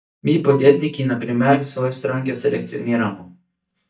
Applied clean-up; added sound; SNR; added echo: neural mask model DeepFilterNet 3.